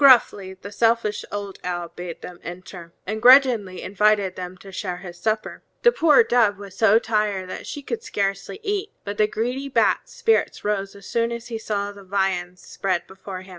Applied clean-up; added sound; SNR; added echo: none; none; none; none.